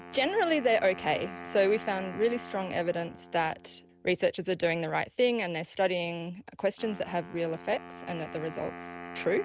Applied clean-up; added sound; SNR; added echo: none; Wind instrument, woodwind instrument; 15 dB; none.